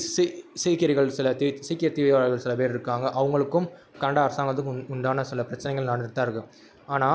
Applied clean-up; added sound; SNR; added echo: none; none; none; none.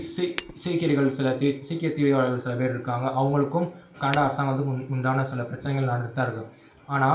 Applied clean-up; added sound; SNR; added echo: none; Shatter; 15 dB; reverberation time 0.3 s.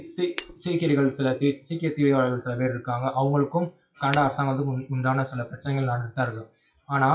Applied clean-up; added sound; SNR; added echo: classical method WPE with log-MMSE.